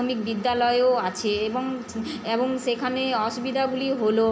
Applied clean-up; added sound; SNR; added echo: none; none; none; reverberation time 0.3 s.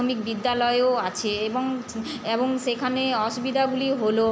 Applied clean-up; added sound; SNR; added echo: none; none; none; none.